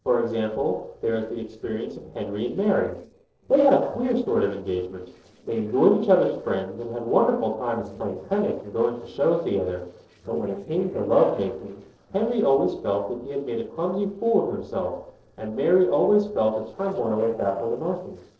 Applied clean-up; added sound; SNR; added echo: neural separator model SepFormer DNS4.